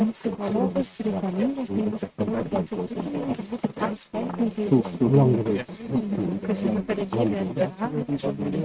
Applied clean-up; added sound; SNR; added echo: neural mask model RNNoise.